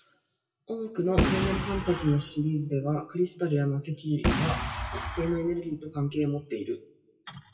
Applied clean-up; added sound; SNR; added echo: classical method WPE with log-MMSE.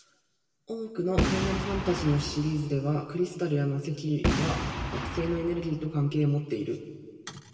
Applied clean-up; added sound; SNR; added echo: none; Boom; 2 dB; reverberation time 1.6 s.